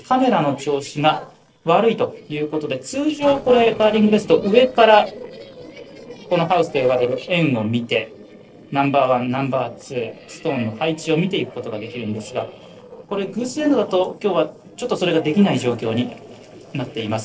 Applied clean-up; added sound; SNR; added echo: neural separator model SepFormer DNS4.